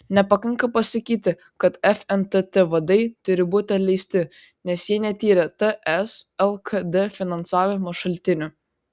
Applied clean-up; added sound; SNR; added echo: none; none; none; none.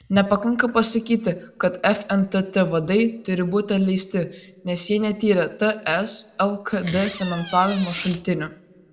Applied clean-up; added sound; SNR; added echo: none; Door; 3 dB; reverberation time 0.4 s.